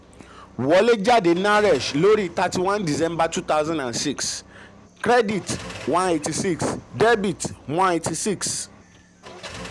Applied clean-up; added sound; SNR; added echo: none; Car; 20 dB; none.